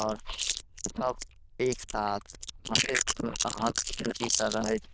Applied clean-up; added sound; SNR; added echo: neural diffusion model UNIVERSE++.